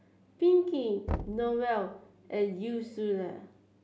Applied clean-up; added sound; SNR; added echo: none; Knock; 11 dB; none.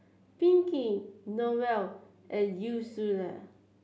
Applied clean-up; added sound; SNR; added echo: none; none; none; none.